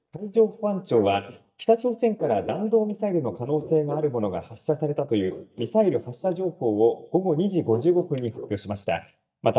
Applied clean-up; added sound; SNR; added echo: neural mask model DeepFilterNet 3.